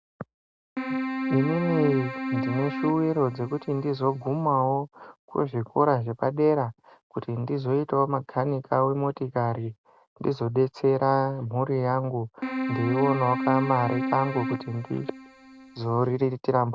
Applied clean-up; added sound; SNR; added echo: none; Keyboard (musical); 5 dB; none.